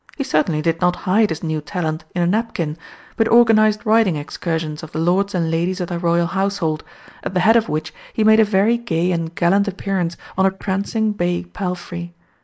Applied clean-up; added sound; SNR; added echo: neural mask model Resemble Enhance denoiser.